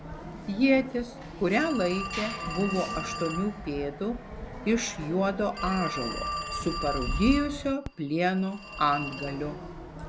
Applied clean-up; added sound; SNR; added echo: none; Telephone; 7 dB; none.